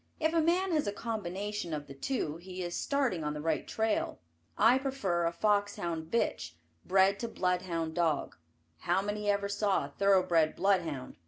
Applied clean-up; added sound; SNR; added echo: none; none; none; none.